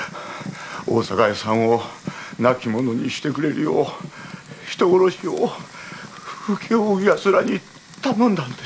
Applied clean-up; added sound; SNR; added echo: none; Fire; 18 dB; none.